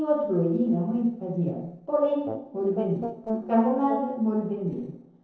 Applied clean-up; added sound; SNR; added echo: neural separator model SepFormer DNS4.